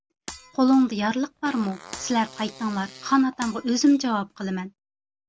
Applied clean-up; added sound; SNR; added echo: none; Fart + Shatter; 20 dB; none.